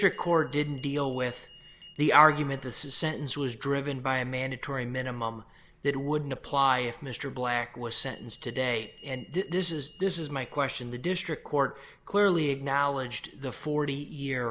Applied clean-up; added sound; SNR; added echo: none; Bell; 19 dB; none.